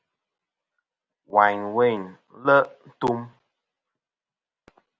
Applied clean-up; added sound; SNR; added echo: none; none; none; none.